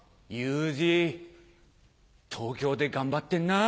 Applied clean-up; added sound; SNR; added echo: none; none; none; none.